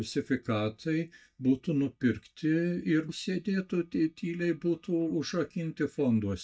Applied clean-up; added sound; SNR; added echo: neural mask model DeepFilterNet 3.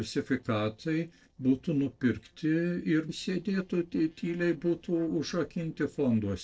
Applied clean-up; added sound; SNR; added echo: neural separator model SepFormer DNS4.